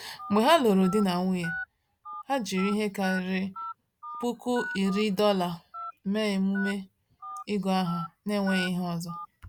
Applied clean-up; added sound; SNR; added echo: none; Telephone; 13 dB; none.